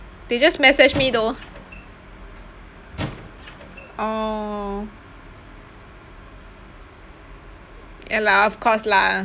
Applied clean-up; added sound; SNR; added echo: none; Squeak / Wood; 12 dB; none.